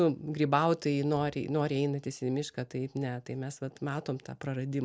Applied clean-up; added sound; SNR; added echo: none; none; none; none.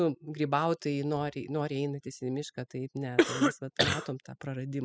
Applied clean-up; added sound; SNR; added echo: classical method spectral subtraction.